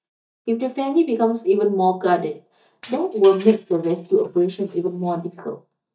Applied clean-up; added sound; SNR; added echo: neural mask model DeepFilterNet 3.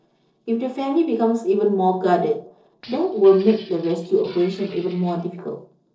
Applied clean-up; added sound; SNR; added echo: neural separator model SepFormer DNS4.